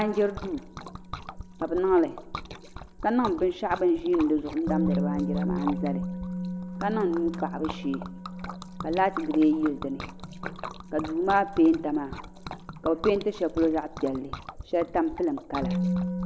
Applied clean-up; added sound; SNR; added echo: none; Liquid + Musical instrument; 6 dB; none.